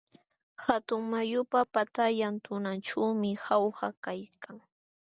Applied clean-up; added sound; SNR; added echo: none; none; none; none.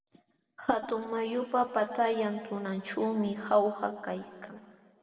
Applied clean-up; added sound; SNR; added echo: none; none; none; reverberation time 1.9 s.